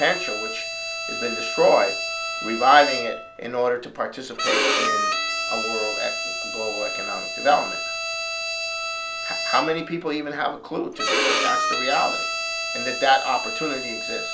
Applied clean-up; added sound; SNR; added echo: none; Bowed string instrument; 2 dB; none.